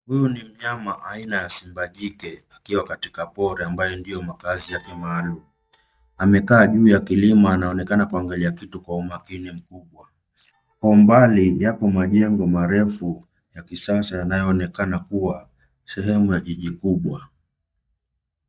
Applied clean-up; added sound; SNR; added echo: neural mask model DeepFilterNet 3.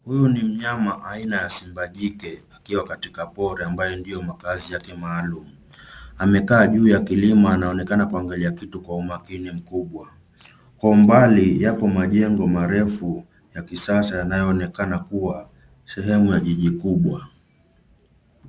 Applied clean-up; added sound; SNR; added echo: none; none; none; none.